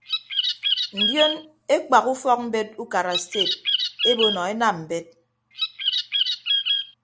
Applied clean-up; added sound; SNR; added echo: none; Bird; -1 dB; none.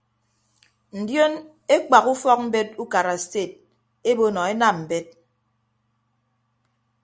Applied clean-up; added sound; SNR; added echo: none; none; none; none.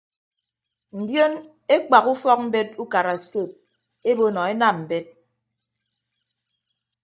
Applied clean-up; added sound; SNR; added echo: neural mask model DeepFilterNet 3.